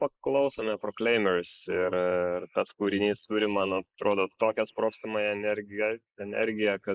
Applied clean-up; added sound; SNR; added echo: neural mask model Resemble Enhance denoiser.